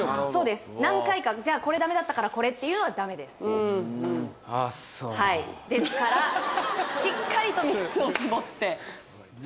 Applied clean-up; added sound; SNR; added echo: none; none; none; none.